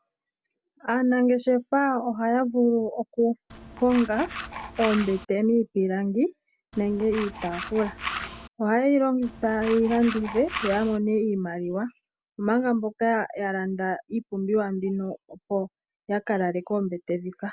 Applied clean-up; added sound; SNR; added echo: none; Tools; 10 dB; none.